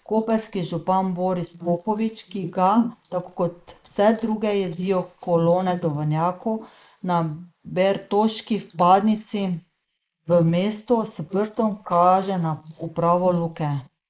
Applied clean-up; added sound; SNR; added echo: neural mask model Resemble Enhance denoiser.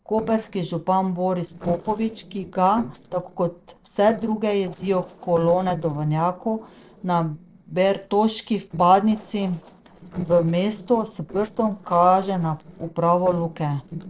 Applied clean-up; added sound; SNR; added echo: neural separator model SepFormer DNS4.